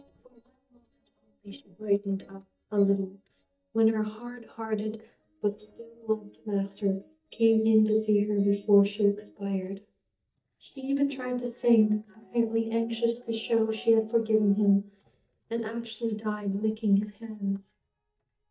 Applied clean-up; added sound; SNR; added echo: neural mask model DeepFilterNet 3.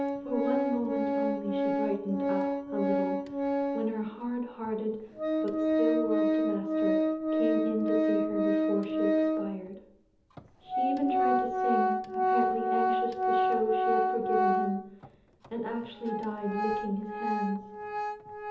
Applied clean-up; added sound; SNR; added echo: none; Organ; -5 dB; reverberation time 0.8 s.